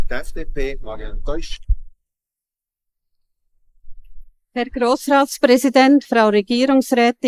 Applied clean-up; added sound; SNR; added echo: neural mask model Resemble Enhance denoiser.